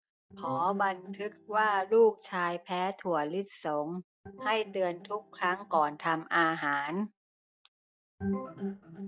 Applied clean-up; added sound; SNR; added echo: neural mask model DeepFilterNet 3.